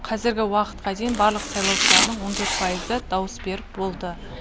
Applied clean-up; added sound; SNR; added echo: none; Domestic sounds, home sounds; -2 dB; none.